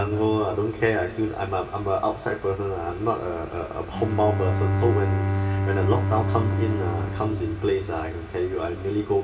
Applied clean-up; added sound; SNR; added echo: none; Bowed string instrument; 2 dB; reverberation time 1.3 s.